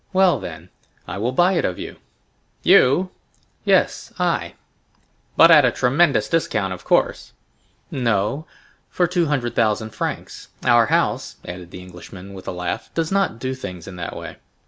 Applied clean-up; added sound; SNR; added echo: none; none; none; none.